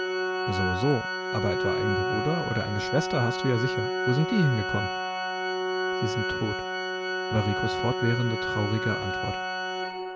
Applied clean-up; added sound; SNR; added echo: none; Organ; 0 dB; none.